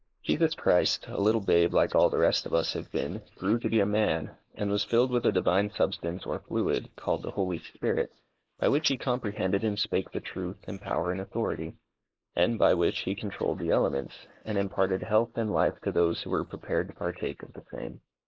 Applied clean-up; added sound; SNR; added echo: neural mask model Resemble Enhance denoiser.